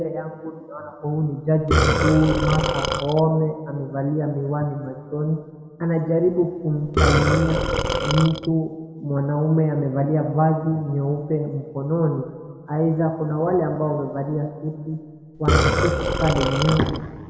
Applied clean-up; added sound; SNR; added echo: none; Burping, eructation; -1 dB; reverberation time 2.2 s.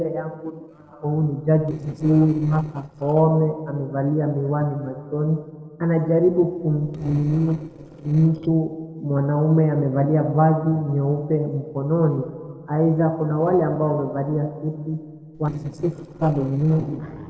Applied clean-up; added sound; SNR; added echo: neural separator model SepFormer DNS4.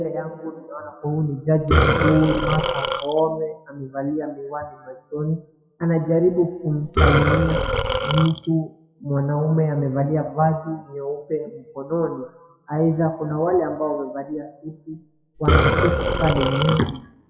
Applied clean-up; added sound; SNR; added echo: classical method WPE with log-MMSE.